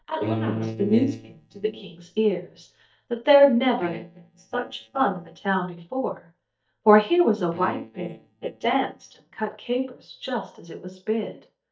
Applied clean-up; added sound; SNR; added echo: neural mask model DeepFilterNet 3.